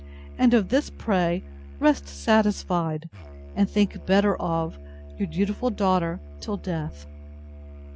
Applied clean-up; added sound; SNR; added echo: none; Musical instrument; 15 dB; none.